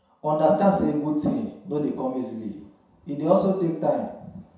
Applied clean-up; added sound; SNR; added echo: none; none; none; reverberation time 0.7 s.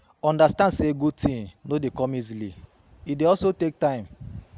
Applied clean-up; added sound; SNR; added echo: none; none; none; none.